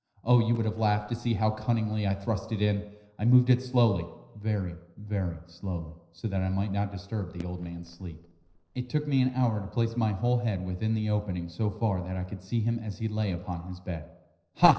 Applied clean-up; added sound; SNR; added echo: neural separator model SepFormer DNS4.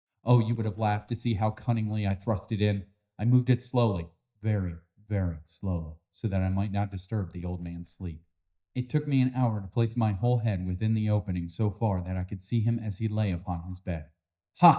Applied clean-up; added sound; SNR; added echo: neural mask model DeepFilterNet 3.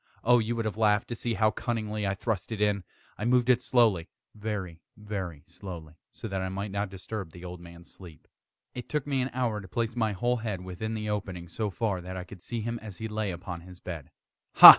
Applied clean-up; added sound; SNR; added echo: none; none; none; none.